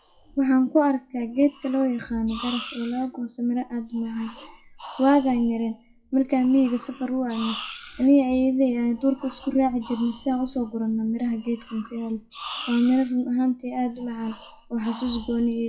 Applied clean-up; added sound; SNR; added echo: classical method WPE with log-MMSE.